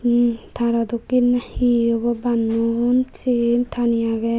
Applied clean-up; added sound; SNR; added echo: none; none; none; none.